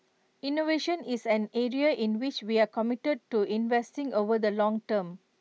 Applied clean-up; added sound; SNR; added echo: none; none; none; none.